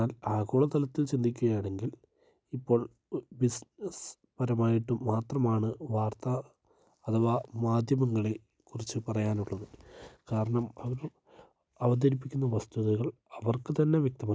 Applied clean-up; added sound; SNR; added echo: none; none; none; none.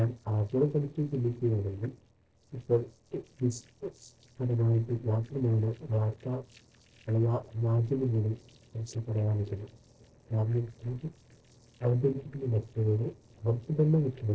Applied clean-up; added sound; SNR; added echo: neural separator model SepFormer DNS4.